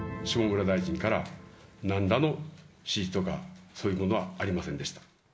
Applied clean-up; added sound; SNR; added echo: none; none; none; none.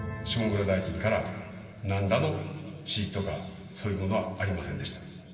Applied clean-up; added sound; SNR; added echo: none; none; none; reverberation time 2.6 s.